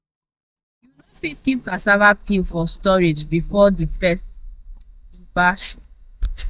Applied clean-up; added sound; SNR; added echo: neural mask model DeepFilterNet 3.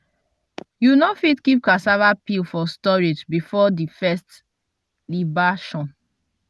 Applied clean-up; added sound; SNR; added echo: none; none; none; none.